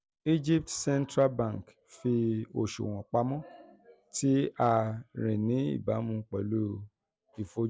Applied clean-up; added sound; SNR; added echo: none; none; none; none.